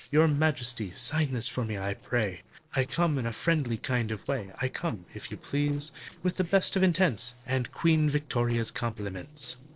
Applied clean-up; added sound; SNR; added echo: neural separator model SepFormer DNS4.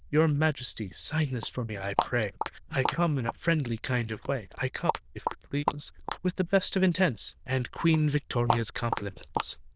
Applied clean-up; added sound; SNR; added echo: neural diffusion model UNIVERSE++.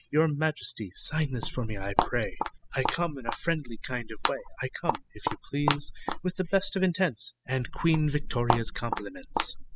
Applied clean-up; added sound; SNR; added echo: classical method spectral subtraction.